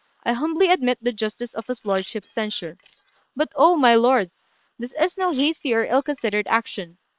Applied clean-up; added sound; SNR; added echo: neural separator model SepFormer WHAM!.